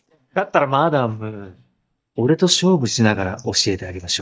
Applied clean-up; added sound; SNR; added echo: neural mask model DeepFilterNet 3.